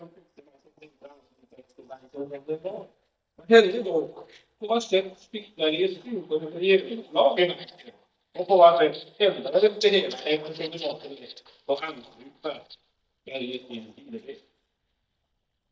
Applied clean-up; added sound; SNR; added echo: neural mask model DeepFilterNet 3.